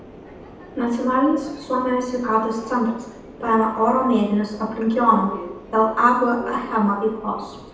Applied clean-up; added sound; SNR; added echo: none; Subway, metro, underground; 17 dB; reverberation time 0.9 s.